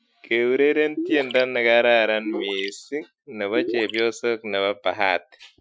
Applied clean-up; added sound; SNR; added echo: classical method Wiener filter.